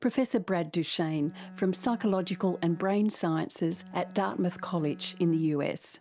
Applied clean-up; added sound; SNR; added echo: none; Bowed string instrument; 19 dB; none.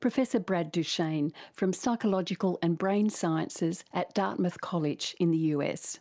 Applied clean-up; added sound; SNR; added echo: none; none; none; none.